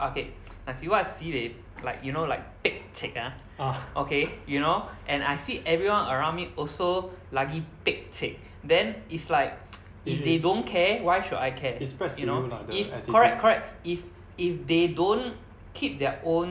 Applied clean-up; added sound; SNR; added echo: none; none; none; none.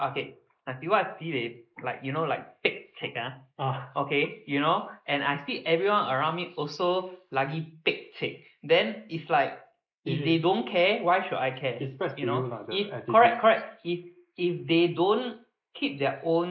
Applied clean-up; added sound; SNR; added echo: neural mask model Resemble Enhance denoiser.